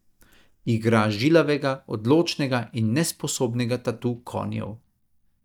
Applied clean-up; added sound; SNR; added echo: neural mask model DeepFilterNet 3.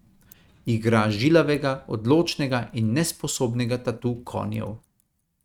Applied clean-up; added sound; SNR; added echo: neural mask model RNNoise.